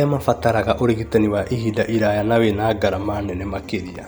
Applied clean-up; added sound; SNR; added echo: none; none; none; none.